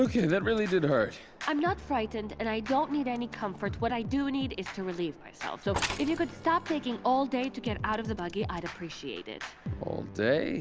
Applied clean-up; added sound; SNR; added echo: none; Mechanisms; 9 dB; none.